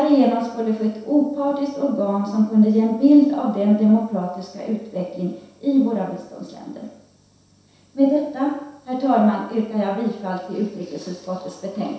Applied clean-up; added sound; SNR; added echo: none; none; none; reverberation time 0.7 s.